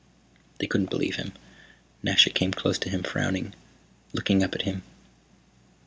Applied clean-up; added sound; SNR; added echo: none; none; none; none.